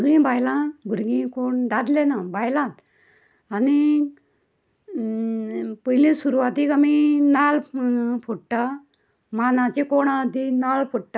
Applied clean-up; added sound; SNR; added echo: none; none; none; none.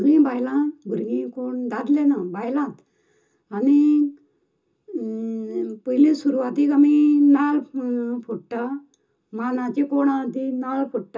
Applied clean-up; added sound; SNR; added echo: none; none; none; reverberation time 0.2 s.